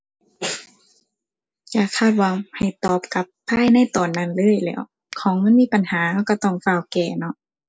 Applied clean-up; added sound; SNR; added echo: neural mask model Resemble Enhance denoiser.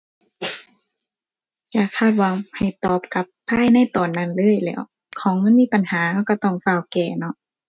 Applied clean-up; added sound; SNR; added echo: neural mask model RNNoise.